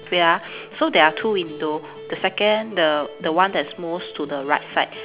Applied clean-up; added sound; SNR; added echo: none; Acoustic guitar; 18 dB; none.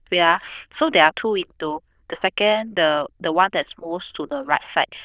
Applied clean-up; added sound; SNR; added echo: neural diffusion model UNIVERSE++.